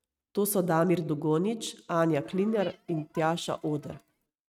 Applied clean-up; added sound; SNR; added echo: neural mask model RNNoise.